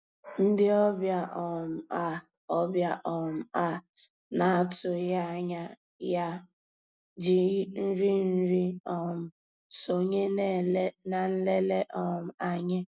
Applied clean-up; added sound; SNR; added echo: none; none; none; none.